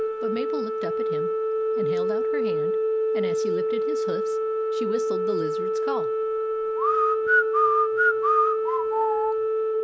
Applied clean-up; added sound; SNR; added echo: none; Organ; -4 dB; none.